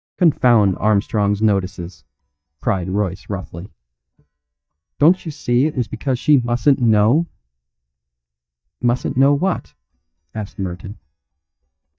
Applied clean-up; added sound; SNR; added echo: neural mask model DeepFilterNet 3.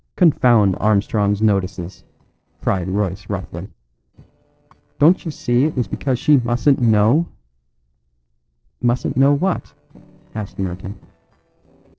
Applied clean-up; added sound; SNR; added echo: neural separator model SepFormer DNS4.